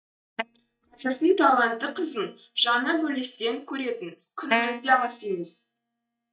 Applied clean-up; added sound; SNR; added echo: neural mask model DeepFilterNet 3.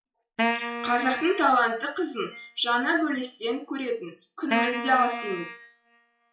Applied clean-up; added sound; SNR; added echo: classical method WPE with log-MMSE.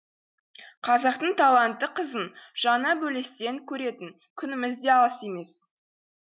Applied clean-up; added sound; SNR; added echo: none; none; none; none.